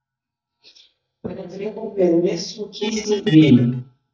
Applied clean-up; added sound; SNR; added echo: neural mask model DeepFilterNet 3.